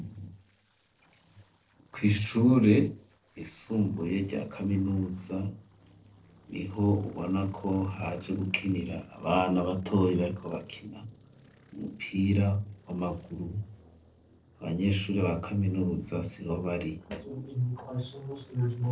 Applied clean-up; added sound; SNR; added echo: neural separator model SepFormer DNS4.